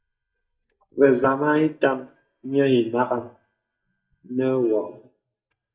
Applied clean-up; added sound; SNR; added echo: neural mask model DeepFilterNet 3.